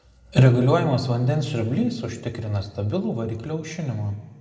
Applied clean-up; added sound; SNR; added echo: none; none; none; reverberation time 1.1 s.